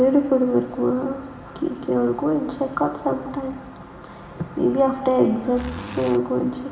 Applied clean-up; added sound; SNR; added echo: none; Zipper (clothing); 11 dB; reverberation time 1.6 s.